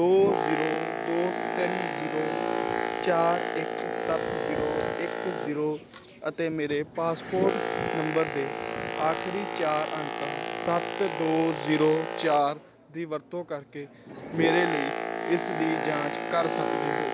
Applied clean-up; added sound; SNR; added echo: none; Boat, Water vehicle; 2 dB; none.